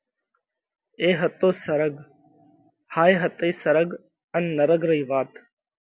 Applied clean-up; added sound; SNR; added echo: none; none; none; none.